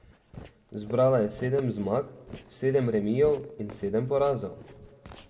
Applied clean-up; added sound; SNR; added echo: none; Walk, footsteps; 19 dB; reverberation time 1.1 s.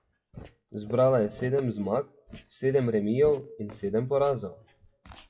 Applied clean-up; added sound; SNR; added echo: classical method WPE with log-MMSE.